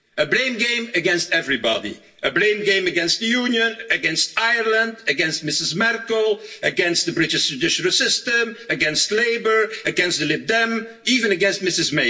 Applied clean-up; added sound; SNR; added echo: none; none; none; reverberation time 0.1 s.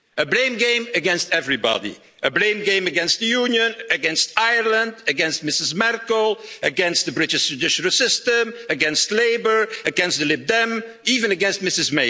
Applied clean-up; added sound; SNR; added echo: none; none; none; none.